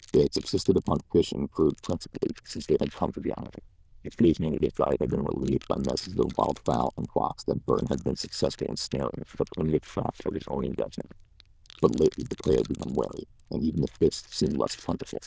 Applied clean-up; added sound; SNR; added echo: neural diffusion model UNIVERSE++.